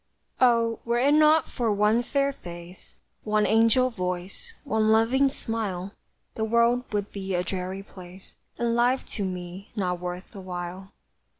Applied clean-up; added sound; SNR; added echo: none; none; none; none.